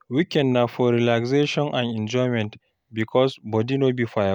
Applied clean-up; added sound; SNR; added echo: none; none; none; none.